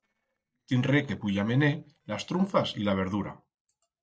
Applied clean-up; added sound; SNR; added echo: neural separator model SepFormer DNS4.